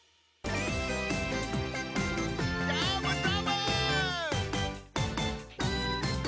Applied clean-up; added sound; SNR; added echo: none; none; none; none.